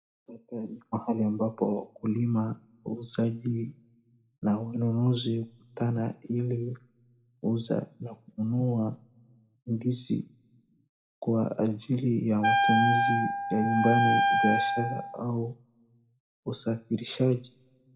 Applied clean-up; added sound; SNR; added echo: none; Wind instrument, woodwind instrument; -4 dB; reverberation time 0.7 s.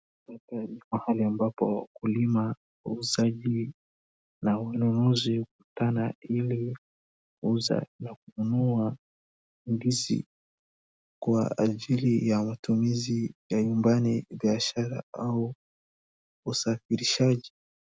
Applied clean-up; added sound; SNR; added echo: none; none; none; none.